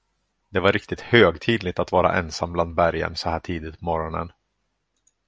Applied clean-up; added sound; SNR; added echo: none; none; none; none.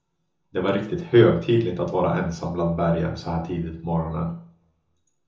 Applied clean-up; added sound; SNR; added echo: none; none; none; reverberation time 0.6 s.